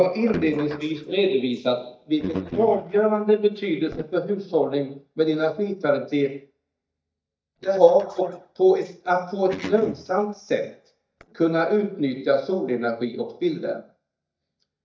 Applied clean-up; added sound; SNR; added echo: neural mask model DeepFilterNet 3.